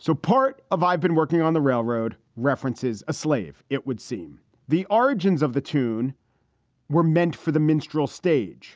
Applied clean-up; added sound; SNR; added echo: none; none; none; none.